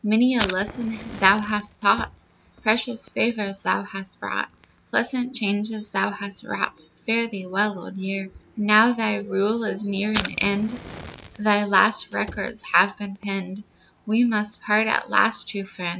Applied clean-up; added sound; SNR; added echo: none; Slam / Wood + Fire; 15 dB; none.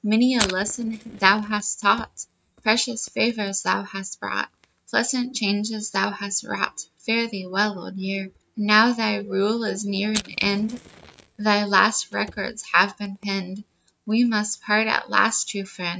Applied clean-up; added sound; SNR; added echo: neural mask model RNNoise.